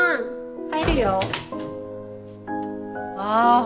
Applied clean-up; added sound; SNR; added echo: none; none; none; none.